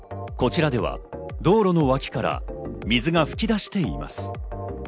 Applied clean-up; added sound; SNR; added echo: none; none; none; none.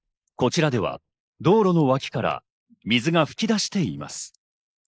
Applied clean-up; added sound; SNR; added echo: neural mask model Resemble Enhance denoiser.